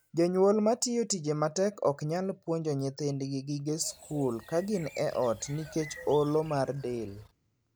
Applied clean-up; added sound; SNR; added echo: none; Bird; 19 dB; none.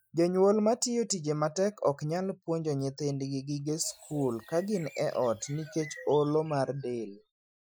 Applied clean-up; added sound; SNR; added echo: classical method Wiener filter.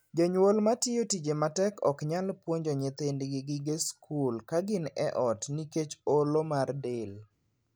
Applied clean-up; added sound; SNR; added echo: none; none; none; none.